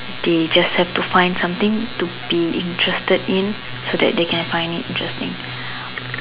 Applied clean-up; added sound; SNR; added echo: none; none; none; none.